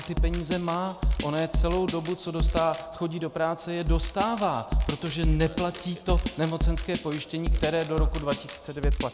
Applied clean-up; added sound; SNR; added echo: none; Drum kit; 0 dB; none.